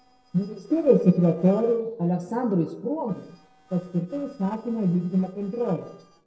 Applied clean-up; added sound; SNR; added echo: neural separator model SepFormer DNS4.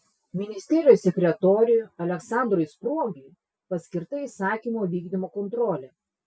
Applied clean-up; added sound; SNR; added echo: none; none; none; none.